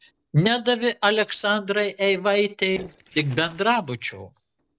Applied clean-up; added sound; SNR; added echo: neural separator model SepFormer DNS4.